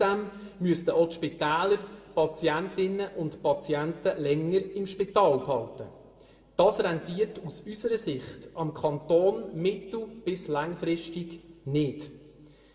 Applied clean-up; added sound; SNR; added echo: none; none; none; reverberation time 1.0 s.